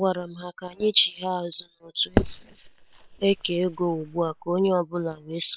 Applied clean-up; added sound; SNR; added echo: neural separator model SepFormer WHAM!.